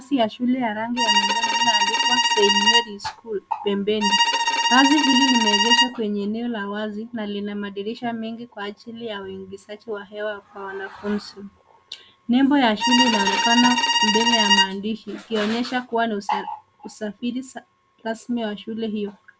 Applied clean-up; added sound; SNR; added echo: none; Bowed string instrument; -4 dB; none.